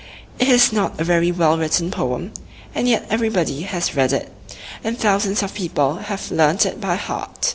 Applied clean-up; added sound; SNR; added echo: none; none; none; none.